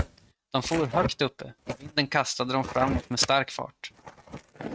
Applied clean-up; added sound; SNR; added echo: neural mask model RNNoise.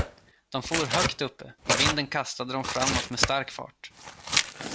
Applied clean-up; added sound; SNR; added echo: none; Tearing; -1 dB; none.